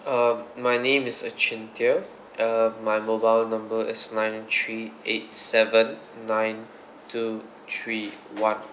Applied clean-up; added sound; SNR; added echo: none; none; none; none.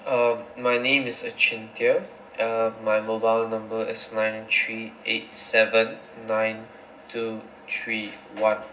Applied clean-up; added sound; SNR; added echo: none; none; none; reverberation time 0.4 s.